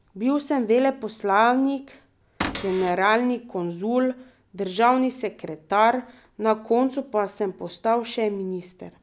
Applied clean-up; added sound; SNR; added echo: none; Cupboard open or close / Door; 7 dB; none.